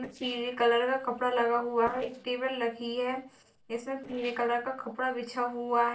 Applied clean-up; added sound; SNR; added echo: neural separator model SepFormer DNS4.